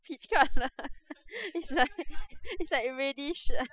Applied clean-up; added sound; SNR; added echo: classical method spectral subtraction.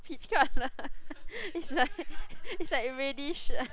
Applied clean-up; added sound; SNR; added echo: none; Cricket / Frog; -4 dB; none.